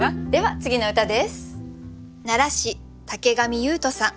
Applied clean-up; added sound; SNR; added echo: none; Piano; 12 dB; none.